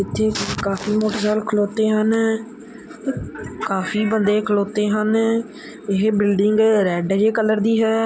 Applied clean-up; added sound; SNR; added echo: none; none; none; none.